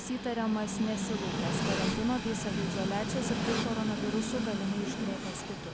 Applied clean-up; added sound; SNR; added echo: none; Train; 0 dB; none.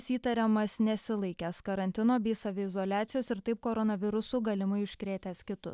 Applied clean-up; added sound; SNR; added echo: none; none; none; none.